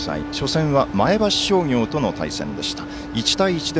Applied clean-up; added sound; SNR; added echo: none; Wind instrument, woodwind instrument; 12 dB; none.